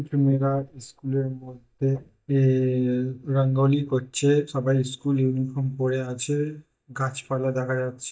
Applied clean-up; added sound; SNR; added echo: neural mask model DeepFilterNet 3.